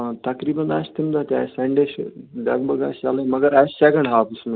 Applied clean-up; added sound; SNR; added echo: none; none; none; none.